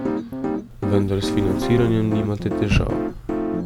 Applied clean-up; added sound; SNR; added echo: none; Sliding door / Slam / Wood + Piano; 0 dB; none.